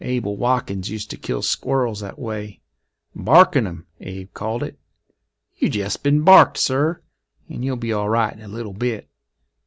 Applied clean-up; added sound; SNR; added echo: none; none; none; none.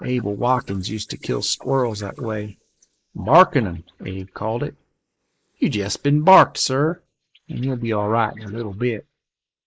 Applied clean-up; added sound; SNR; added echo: neural mask model Resemble Enhance denoiser.